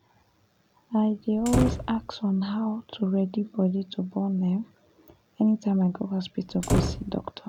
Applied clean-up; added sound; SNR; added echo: none; Slam; 1 dB; none.